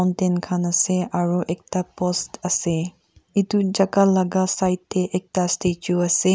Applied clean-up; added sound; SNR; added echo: none; none; none; none.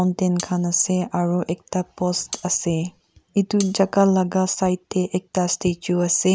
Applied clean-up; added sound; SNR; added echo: none; Cutlery, silverware; 17 dB; none.